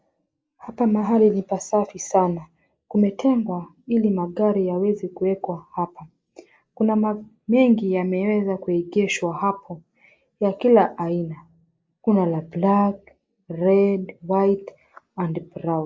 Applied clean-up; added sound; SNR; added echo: neural mask model Resemble Enhance denoiser.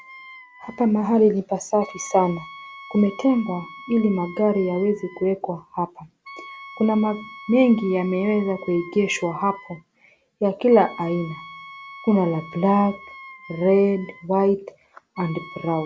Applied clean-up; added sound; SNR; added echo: none; Wind instrument, woodwind instrument; 19 dB; none.